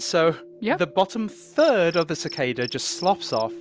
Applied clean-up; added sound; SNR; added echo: none; Cricket; 20 dB; none.